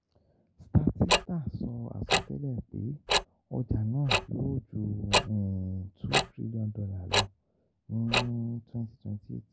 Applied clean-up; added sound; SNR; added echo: none; Tick-tock; 0 dB; none.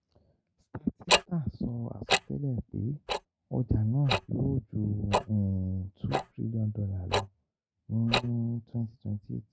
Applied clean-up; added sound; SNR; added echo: neural mask model RNNoise.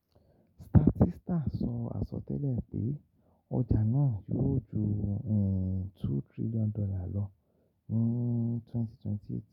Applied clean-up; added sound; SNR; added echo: none; none; none; none.